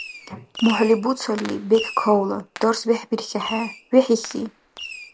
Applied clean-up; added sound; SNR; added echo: none; Fireworks; 15 dB; none.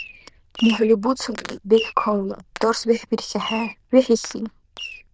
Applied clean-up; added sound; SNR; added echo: neural diffusion model UNIVERSE++.